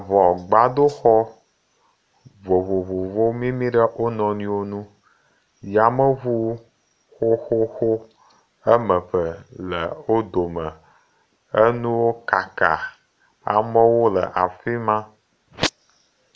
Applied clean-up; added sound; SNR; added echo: none; none; none; none.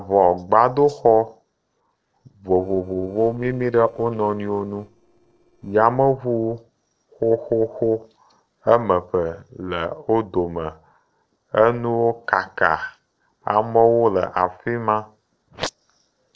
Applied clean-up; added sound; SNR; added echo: neural separator model SepFormer DNS4.